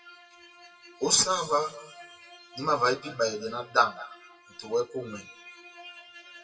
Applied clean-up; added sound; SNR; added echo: classical method WPE with log-MMSE.